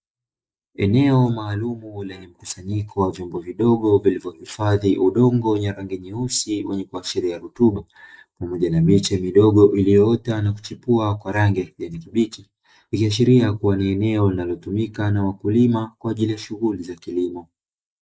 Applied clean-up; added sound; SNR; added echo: neural mask model Resemble Enhance denoiser.